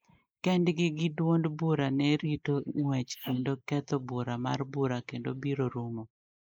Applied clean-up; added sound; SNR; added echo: neural mask model Resemble Enhance denoiser.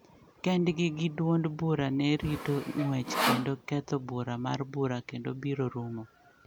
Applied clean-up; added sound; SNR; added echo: none; Sawing; 4 dB; none.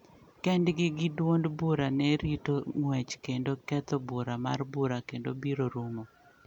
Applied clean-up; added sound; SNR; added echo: none; none; none; none.